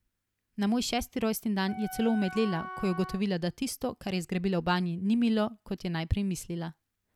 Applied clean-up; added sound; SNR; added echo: none; Wind instrument, woodwind instrument; 12 dB; none.